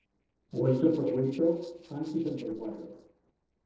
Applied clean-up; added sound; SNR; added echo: neural separator model SepFormer DNS4.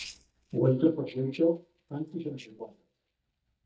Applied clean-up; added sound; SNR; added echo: neural mask model DeepFilterNet 3.